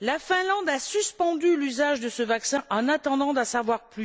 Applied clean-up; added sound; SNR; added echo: none; none; none; none.